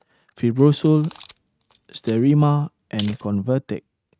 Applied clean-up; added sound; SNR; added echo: neural mask model RNNoise.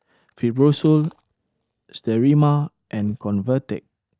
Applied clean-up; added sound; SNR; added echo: neural mask model DeepFilterNet 3.